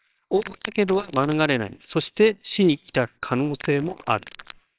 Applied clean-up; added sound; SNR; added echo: neural separator model SepFormer WHAMR!.